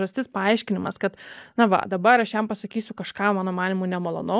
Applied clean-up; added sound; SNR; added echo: neural mask model DeepFilterNet 3.